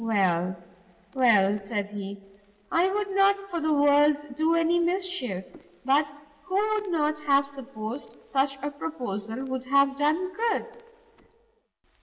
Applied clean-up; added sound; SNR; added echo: neural separator model SepFormer DNS4.